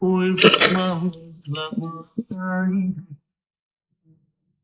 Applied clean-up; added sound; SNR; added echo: neural mask model Resemble Enhance denoiser.